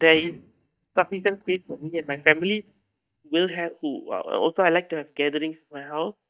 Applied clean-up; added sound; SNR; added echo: neural mask model DeepFilterNet 3.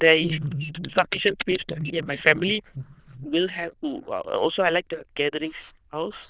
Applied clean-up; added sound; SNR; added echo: neural diffusion model UNIVERSE++.